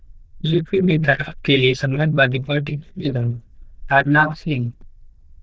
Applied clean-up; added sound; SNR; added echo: neural diffusion model UNIVERSE++.